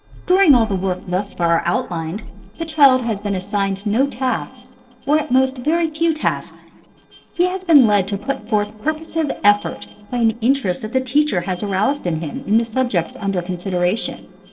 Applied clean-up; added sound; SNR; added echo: neural separator model SepFormer DNS4.